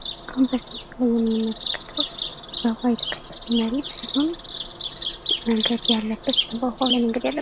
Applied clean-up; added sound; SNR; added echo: none; Bird vocalization, bird call, bird song; 3 dB; none.